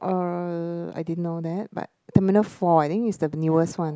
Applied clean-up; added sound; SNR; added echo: none; none; none; none.